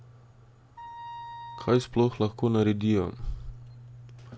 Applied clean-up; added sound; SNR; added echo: none; Wind instrument, woodwind instrument; 13 dB; none.